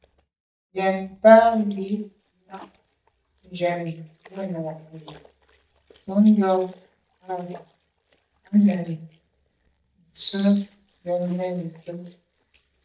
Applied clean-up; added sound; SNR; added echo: neural mask model DeepFilterNet 3.